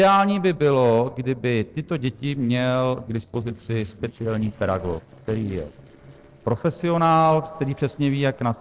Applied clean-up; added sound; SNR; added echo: neural separator model SepFormer DNS4.